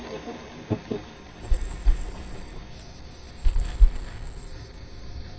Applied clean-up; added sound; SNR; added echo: neural mask model DeepFilterNet 3.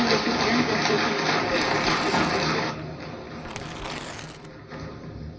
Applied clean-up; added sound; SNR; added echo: none; Tearing; 15 dB; reverberation time 0.4 s.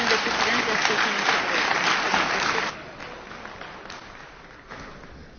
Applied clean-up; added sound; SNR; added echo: none; none; none; none.